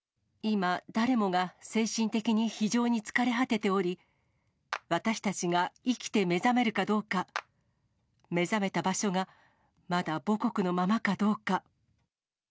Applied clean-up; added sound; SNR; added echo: none; Clapping; 15 dB; none.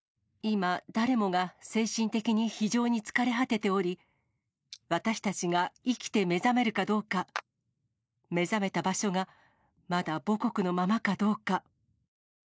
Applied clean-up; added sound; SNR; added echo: neural mask model Resemble Enhance denoiser.